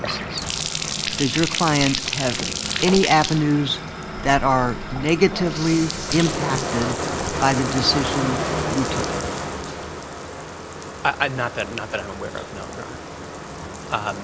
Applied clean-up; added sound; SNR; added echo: none; Bathtub (filling or washing); 4 dB; none.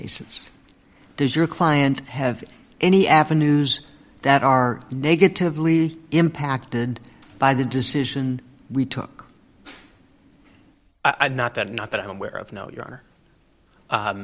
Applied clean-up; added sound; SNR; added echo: none; none; none; none.